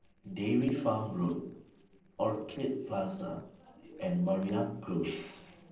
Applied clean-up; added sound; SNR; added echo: neural separator model SepFormer DNS4.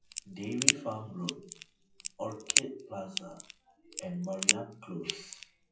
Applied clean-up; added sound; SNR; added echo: classical method WPE with log-MMSE.